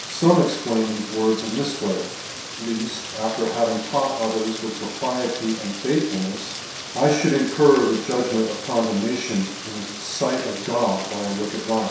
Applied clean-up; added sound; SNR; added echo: none; Rain; 11 dB; reverberation time 0.7 s.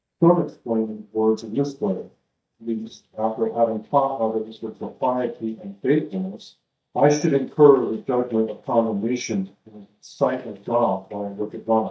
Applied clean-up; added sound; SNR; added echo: neural mask model DeepFilterNet 3.